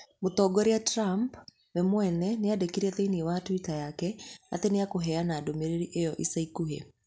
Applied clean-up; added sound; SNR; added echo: none; none; none; none.